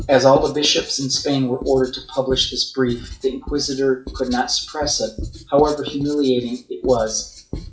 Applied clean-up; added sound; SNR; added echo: classical method WPE with log-MMSE.